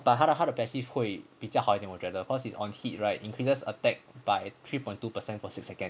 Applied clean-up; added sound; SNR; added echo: none; none; none; none.